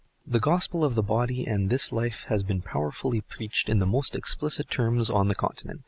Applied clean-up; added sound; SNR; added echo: none; none; none; none.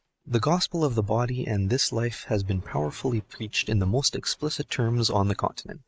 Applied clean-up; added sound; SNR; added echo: neural mask model RNNoise.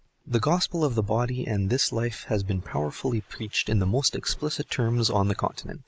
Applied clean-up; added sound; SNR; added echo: neural mask model Resemble Enhance denoiser.